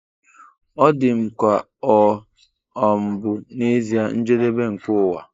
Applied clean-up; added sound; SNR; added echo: neural mask model Resemble Enhance denoiser.